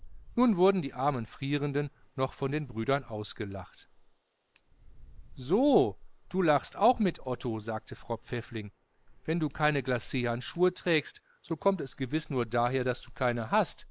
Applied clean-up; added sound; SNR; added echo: neural mask model Resemble Enhance denoiser.